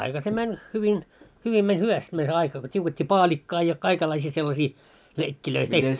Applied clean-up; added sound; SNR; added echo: none; none; none; none.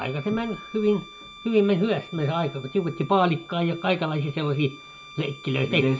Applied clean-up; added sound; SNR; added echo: none; Bowed string instrument; 19 dB; reverberation time 0.4 s.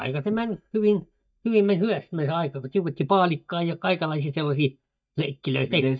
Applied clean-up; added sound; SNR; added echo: neural mask model DeepFilterNet 3.